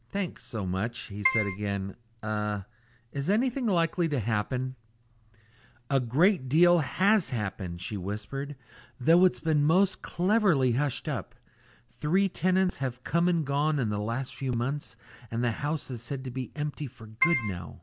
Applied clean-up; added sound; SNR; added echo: none; Keyboard (musical); 0 dB; none.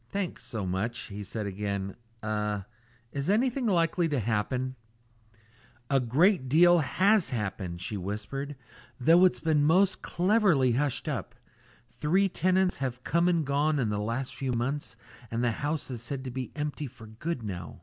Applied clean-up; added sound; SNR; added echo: none; none; none; none.